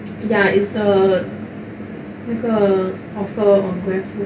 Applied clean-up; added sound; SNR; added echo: none; none; none; reverberation time 1.3 s.